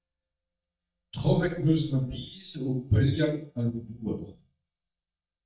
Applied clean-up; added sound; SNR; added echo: neural mask model DeepFilterNet 3.